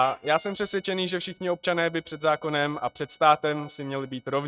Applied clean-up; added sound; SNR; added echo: neural mask model RNNoise.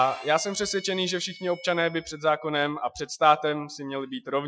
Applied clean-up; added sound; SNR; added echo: classical method Wiener filter.